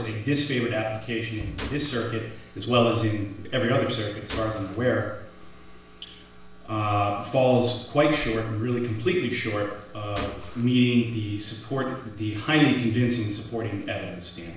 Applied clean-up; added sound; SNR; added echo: none; Gunshot, gunfire; 14 dB; reverberation time 0.6 s.